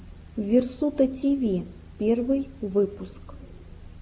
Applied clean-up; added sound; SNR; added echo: none; none; none; none.